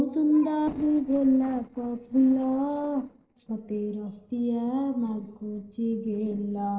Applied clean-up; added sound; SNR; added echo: neural separator model SepFormer DNS4.